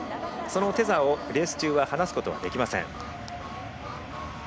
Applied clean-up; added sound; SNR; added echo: none; Harmonica; 16 dB; none.